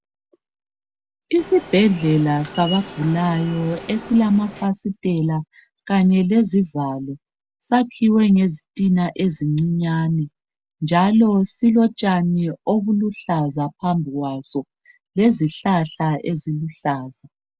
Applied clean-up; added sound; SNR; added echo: none; Subway, metro, underground; 15 dB; none.